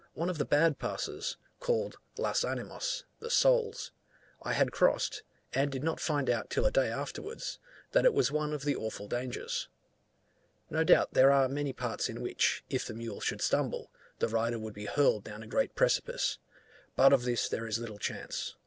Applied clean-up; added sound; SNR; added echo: none; none; none; none.